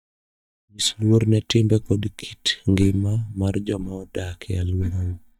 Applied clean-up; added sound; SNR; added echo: neural mask model DeepFilterNet 3.